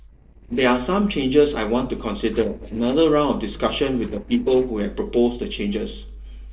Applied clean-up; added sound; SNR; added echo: neural separator model SepFormer DNS4.